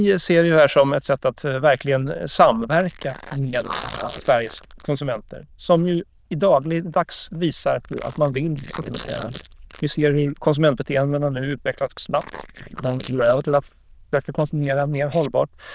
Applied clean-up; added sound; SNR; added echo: neural diffusion model UNIVERSE++.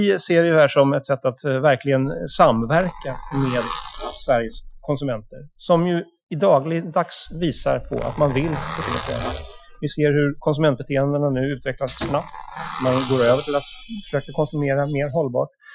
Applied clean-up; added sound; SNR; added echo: classical method Wiener filter.